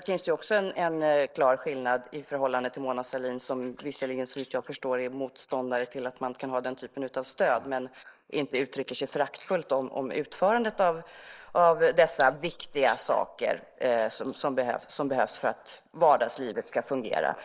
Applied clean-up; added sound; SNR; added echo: neural mask model Resemble Enhance denoiser.